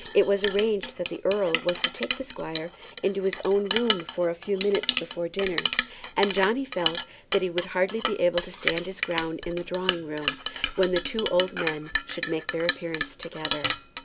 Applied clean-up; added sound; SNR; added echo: none; Chink, clink; 2 dB; none.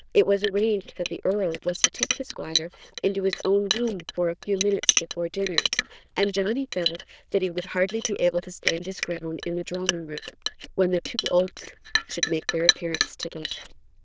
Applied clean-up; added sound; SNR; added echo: neural diffusion model UNIVERSE++.